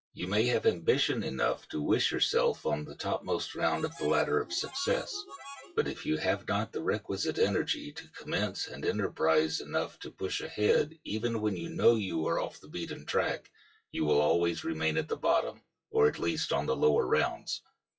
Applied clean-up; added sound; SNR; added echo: classical method WPE with log-MMSE.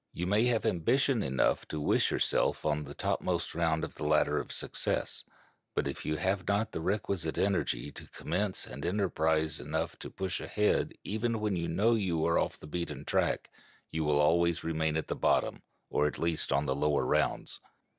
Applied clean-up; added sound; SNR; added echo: none; none; none; none.